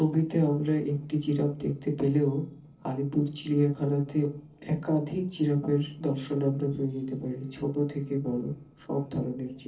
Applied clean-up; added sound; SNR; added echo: neural separator model SepFormer DNS4.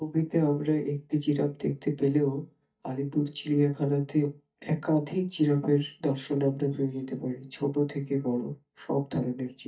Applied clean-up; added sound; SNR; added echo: neural mask model DeepFilterNet 3.